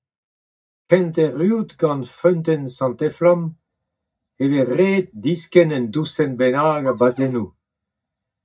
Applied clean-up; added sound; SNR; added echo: neural mask model DeepFilterNet 3.